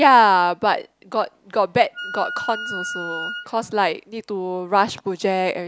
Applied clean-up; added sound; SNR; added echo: none; Wind instrument, woodwind instrument; 11 dB; none.